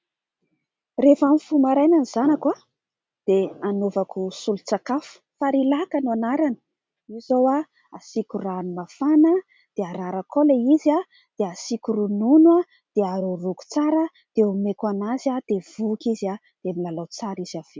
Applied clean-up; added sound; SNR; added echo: none; none; none; none.